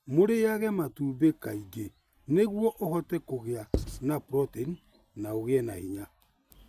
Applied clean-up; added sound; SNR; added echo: none; Writing; 3 dB; none.